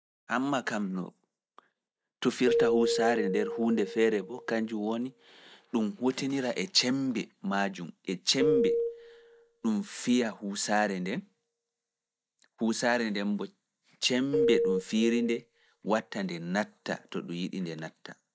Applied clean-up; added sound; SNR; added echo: neural mask model DeepFilterNet 3.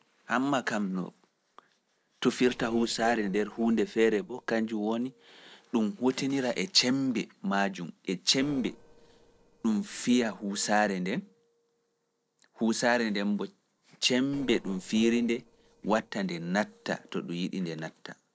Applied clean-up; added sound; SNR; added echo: neural separator model SepFormer DNS4.